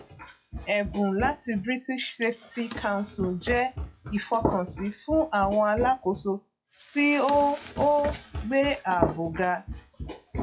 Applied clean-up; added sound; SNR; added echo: classical method log-MMSE.